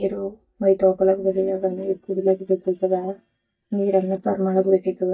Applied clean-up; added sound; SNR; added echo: neural mask model DeepFilterNet 3.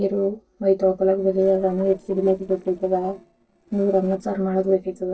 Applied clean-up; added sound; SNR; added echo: neural separator model SepFormer DNS4.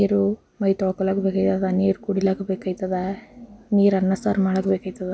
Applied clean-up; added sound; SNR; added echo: none; none; none; none.